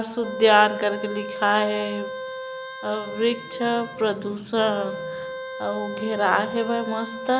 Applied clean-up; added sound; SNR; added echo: none; Wind instrument, woodwind instrument; 9 dB; none.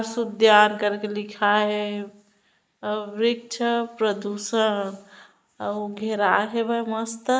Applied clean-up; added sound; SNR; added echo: neural mask model Resemble Enhance denoiser.